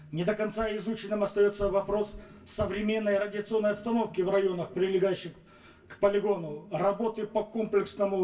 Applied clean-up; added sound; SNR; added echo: none; none; none; reverberation time 0.1 s.